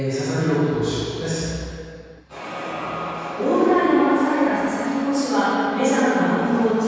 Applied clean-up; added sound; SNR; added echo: none; none; none; reverberation time 2.2 s.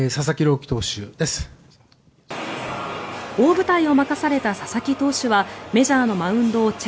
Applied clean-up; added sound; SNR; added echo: none; none; none; none.